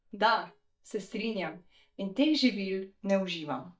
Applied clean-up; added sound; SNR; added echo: neural mask model DeepFilterNet 3.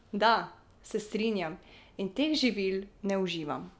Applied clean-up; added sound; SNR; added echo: none; none; none; none.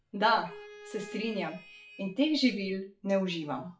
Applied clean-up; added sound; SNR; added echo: classical method WPE with log-MMSE.